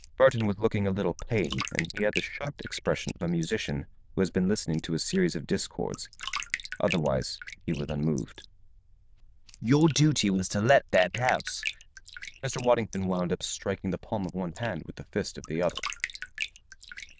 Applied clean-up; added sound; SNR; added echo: neural diffusion model UNIVERSE++.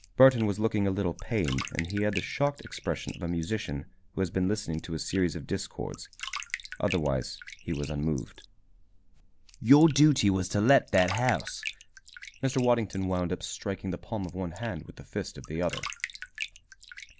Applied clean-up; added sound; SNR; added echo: none; Bathtub (filling or washing); 15 dB; none.